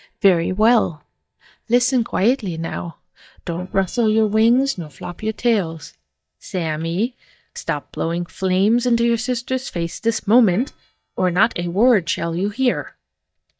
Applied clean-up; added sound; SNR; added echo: neural mask model DeepFilterNet 3.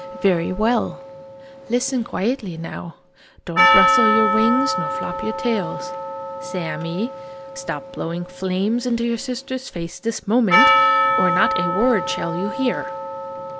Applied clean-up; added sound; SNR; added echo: none; Percussion; -1 dB; none.